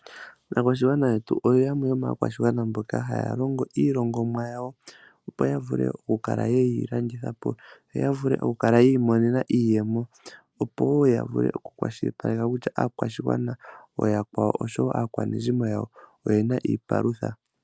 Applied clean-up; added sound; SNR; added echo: none; none; none; none.